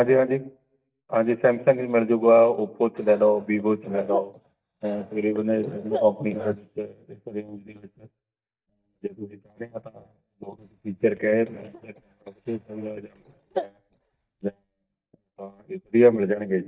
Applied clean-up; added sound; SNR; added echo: neural mask model DeepFilterNet 3.